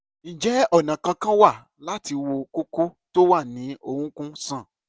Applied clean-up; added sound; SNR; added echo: none; none; none; none.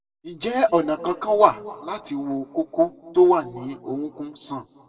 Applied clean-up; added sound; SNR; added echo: none; none; none; reverberation time 1.9 s.